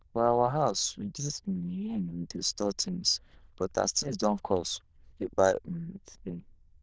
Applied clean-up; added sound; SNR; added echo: neural diffusion model UNIVERSE++.